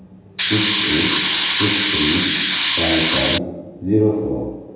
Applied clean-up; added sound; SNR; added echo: none; Hiss; -3 dB; reverberation time 1.2 s.